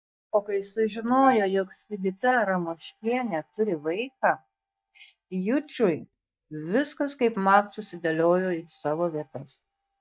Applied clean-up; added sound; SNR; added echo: neural mask model DeepFilterNet 3.